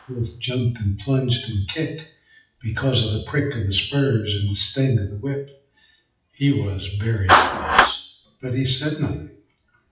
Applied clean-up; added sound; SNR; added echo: classical method WPE with log-MMSE.